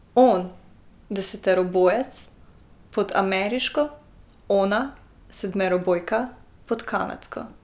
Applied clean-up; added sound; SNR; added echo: none; none; none; none.